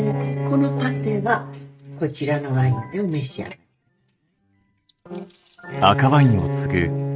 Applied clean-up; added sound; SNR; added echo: neural mask model RNNoise.